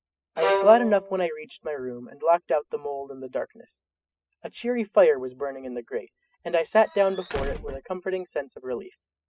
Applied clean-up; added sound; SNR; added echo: classical method spectral subtraction.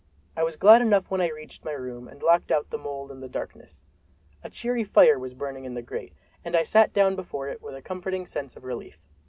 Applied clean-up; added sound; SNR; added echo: none; none; none; none.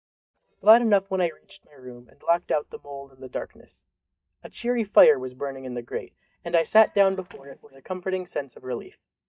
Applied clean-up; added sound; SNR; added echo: neural mask model DeepFilterNet 3.